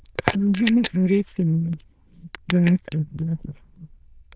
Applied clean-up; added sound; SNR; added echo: neural diffusion model UNIVERSE++.